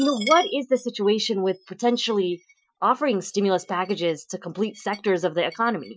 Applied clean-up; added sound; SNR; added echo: classical method Wiener filter.